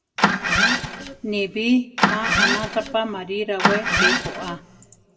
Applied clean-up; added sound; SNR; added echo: none; Engine starting; -4 dB; reverberation time 0.4 s.